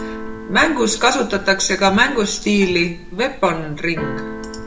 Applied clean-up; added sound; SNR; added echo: none; Keyboard (musical); 12 dB; reverberation time 0.5 s.